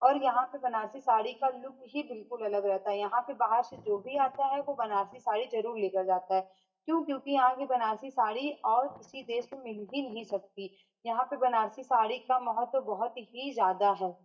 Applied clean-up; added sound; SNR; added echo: neural mask model DeepFilterNet 3.